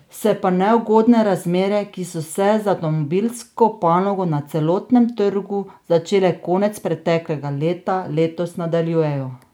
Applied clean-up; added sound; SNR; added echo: none; none; none; none.